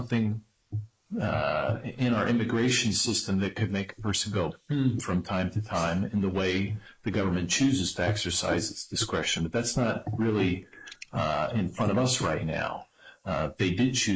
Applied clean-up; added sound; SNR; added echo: neural mask model Resemble Enhance denoiser.